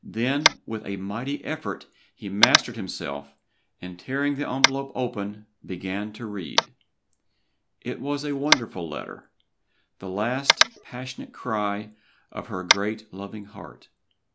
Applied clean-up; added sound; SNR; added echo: none; Tap; -1 dB; none.